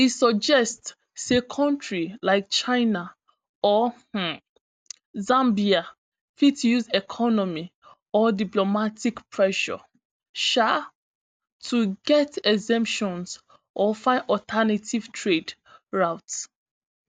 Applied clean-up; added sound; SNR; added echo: none; none; none; none.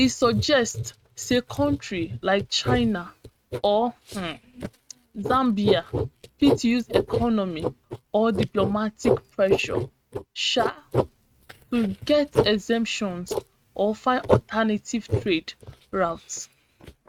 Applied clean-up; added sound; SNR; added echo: neural mask model RNNoise.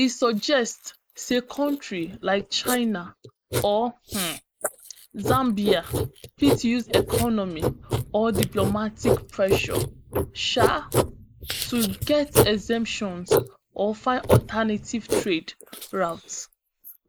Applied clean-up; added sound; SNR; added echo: neural mask model Resemble Enhance denoiser.